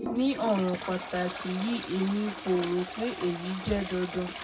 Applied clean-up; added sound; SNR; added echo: none; Toilet flush; 9 dB; reverberation time 0.4 s.